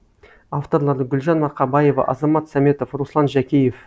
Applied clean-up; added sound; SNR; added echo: none; none; none; none.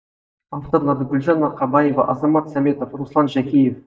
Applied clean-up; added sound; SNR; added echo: neural mask model DeepFilterNet 3.